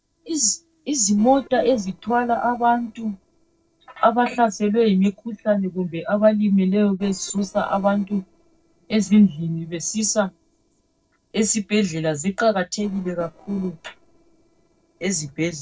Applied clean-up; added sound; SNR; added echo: neural separator model SepFormer DNS4.